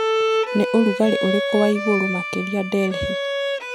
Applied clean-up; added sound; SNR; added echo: none; Bowed string instrument; 2 dB; none.